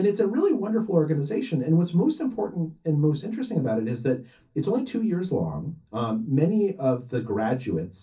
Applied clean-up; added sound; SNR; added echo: none; none; none; reverberation time 0.3 s.